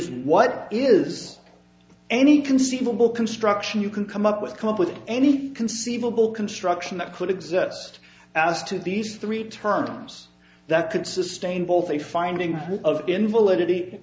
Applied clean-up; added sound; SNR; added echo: none; none; none; none.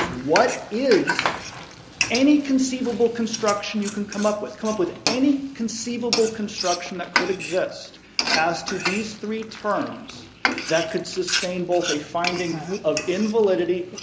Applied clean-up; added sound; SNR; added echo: none; Frying (food); 6 dB; none.